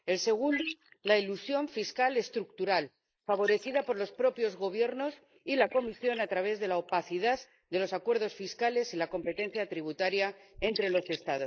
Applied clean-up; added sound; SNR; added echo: neural mask model Resemble Enhance denoiser.